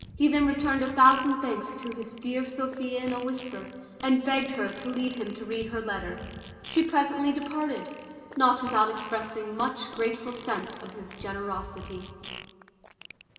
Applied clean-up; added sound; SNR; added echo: none; Fart; 17 dB; reverberation time 2.6 s.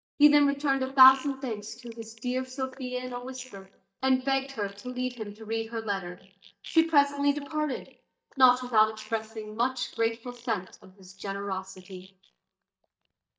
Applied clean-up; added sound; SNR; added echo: neural mask model DeepFilterNet 3.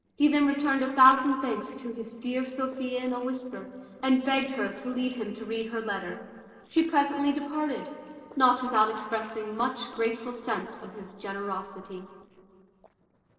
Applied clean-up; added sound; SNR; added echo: neural separator model SepFormer DNS4.